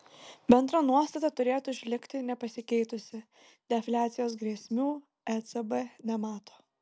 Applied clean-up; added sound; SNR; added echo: none; none; none; none.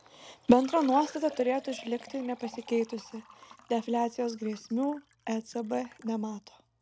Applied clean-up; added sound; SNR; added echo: none; Liquid; 20 dB; none.